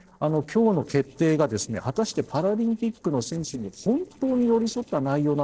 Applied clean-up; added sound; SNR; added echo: neural separator model SepFormer DNS4.